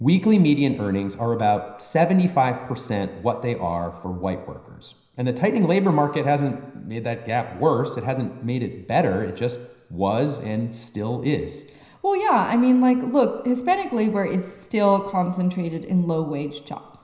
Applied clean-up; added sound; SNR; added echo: none; none; none; reverberation time 0.9 s.